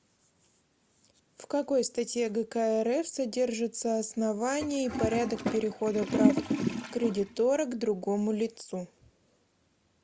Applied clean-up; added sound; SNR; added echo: none; Toilet flush; 0 dB; none.